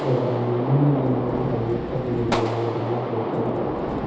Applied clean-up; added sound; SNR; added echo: none; Gunshot, gunfire; 3 dB; reverberation time 0.8 s.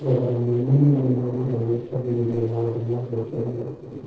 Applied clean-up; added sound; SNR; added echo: neural separator model SepFormer DNS4.